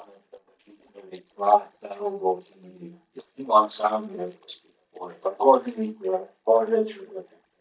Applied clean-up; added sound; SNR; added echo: neural mask model DeepFilterNet 3.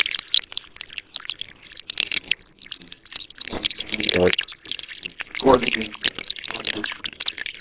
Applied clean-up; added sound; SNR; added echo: neural separator model SepFormer WHAMR!.